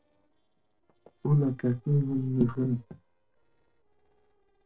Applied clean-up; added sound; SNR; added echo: neural separator model SepFormer DNS4.